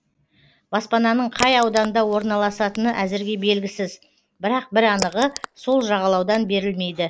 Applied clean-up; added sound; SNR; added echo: neural mask model Resemble Enhance denoiser.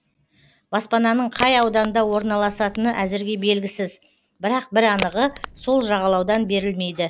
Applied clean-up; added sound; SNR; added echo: none; Crack; 12 dB; none.